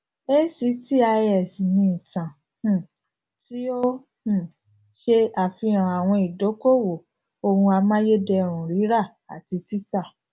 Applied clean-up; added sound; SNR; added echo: none; none; none; none.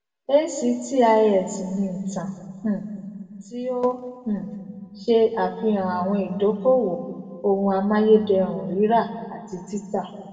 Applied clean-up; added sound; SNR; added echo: none; none; none; reverberation time 1.6 s.